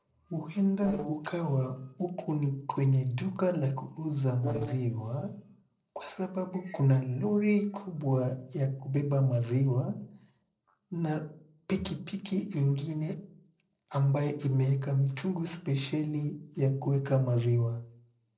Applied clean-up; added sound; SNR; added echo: neural separator model SepFormer DNS4.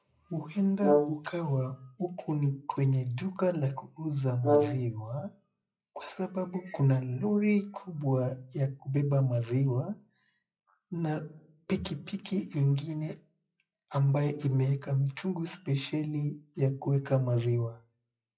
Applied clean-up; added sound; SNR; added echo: classical method WPE with log-MMSE.